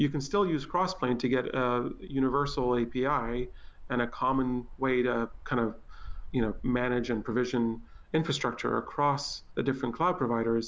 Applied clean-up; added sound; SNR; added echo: none; Cricket; 13 dB; none.